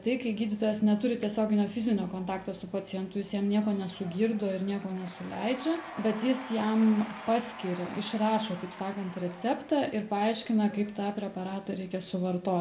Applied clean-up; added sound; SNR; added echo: none; Applause / Crowd / Cheering; 18 dB; reverberation time 0.5 s.